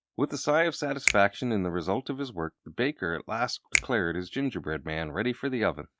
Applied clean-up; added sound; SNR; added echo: neural mask model RNNoise.